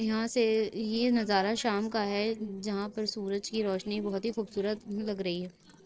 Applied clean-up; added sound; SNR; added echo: neural separator model SepFormer DNS4.